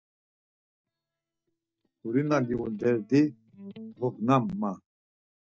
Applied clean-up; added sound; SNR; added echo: neural mask model DeepFilterNet 3.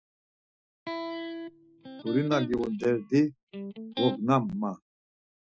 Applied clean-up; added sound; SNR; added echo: classical method Wiener filter.